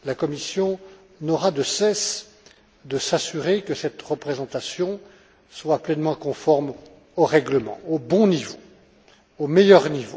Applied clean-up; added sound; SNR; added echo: none; none; none; none.